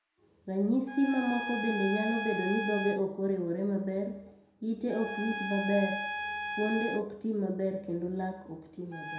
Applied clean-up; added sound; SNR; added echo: none; Trumpet; 7 dB; reverberation time 0.6 s.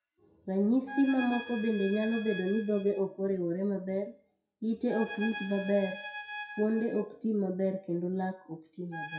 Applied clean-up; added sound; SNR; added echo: classical method WPE with log-MMSE.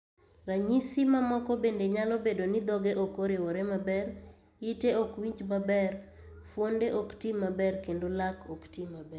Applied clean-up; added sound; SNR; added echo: none; none; none; none.